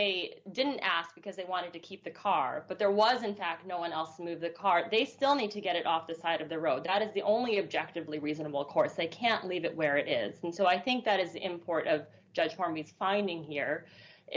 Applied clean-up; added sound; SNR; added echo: none; none; none; none.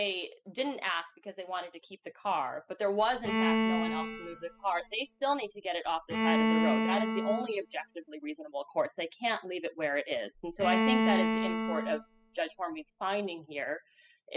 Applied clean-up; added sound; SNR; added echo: classical method spectral subtraction.